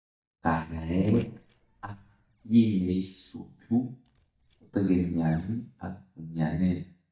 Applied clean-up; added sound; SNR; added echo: neural mask model DeepFilterNet 3.